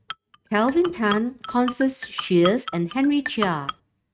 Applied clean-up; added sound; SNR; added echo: neural mask model RNNoise.